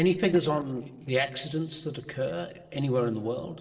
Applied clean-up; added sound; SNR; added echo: neural separator model SepFormer DNS4.